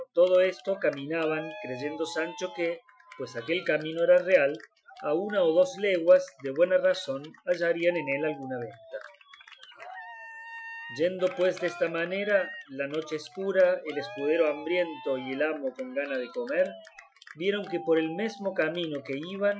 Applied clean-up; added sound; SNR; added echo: classical method Wiener filter.